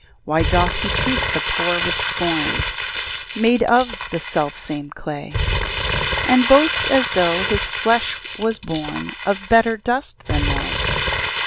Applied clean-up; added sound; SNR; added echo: none; Crumpling, crinkling; 1 dB; none.